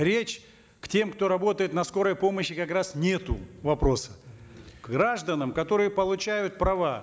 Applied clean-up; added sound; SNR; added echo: none; none; none; none.